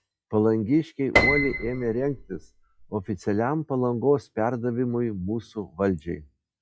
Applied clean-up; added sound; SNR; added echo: classical method log-MMSE.